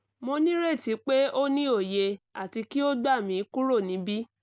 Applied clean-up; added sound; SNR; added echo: none; none; none; none.